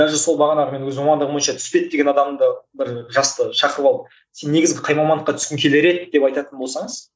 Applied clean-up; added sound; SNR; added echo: none; none; none; none.